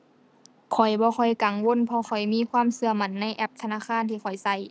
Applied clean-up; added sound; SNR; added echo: none; none; none; none.